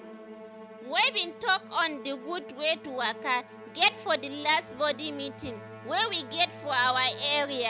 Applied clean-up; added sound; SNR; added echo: none; Musical instrument; 14 dB; none.